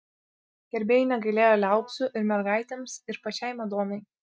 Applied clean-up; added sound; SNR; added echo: neural mask model DeepFilterNet 3.